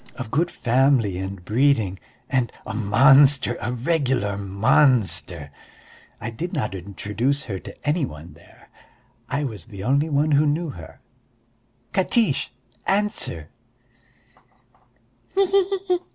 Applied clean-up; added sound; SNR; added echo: none; none; none; none.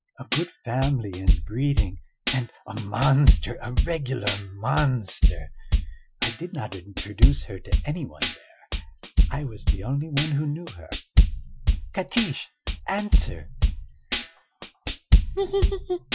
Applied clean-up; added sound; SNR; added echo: classical method Wiener filter.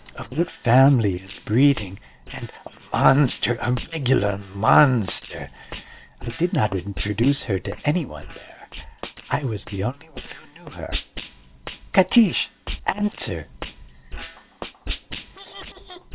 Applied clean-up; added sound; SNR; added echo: neural separator model SepFormer WHAM!.